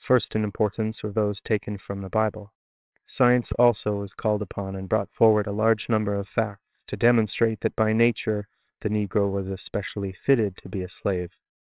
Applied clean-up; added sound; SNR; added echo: neural separator model SepFormer WHAMR!.